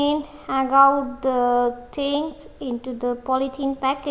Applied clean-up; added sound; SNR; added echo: none; none; none; none.